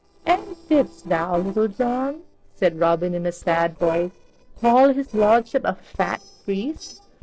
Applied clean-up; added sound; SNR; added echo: neural separator model SepFormer DNS4.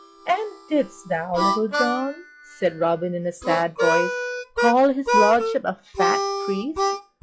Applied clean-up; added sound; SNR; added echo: classical method log-MMSE.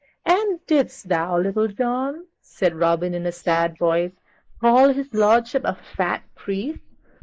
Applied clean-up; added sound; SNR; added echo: neural mask model Resemble Enhance denoiser.